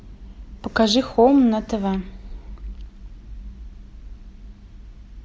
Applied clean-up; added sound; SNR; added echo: none; none; none; none.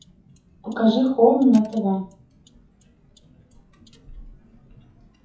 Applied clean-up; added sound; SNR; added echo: classical method WPE with log-MMSE.